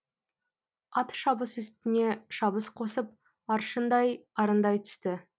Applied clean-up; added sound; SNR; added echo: none; none; none; none.